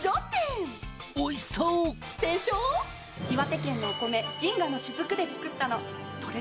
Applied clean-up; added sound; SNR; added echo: none; none; none; none.